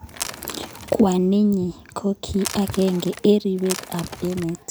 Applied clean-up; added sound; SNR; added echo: none; Crackle / Crushing / Wood; 13 dB; none.